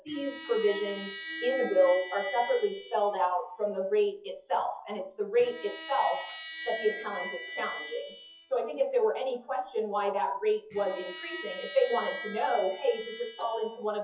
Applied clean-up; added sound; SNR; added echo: classical method WPE with log-MMSE.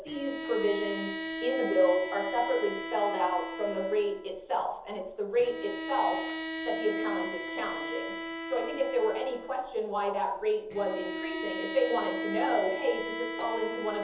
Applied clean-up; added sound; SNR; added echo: none; Bowed string instrument; 6 dB; reverberation time 0.7 s.